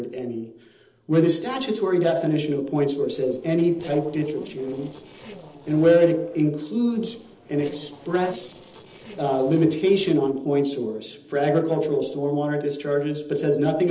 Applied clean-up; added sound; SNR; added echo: neural separator model SepFormer DNS4.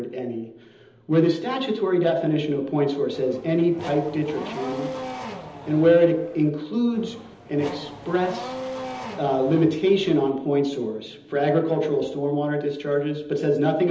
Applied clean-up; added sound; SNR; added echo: none; Race car, auto racing / Accelerating, revving, vroom; 13 dB; reverberation time 1.2 s.